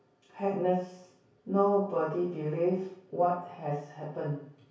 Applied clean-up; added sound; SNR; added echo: none; none; none; reverberation time 0.6 s.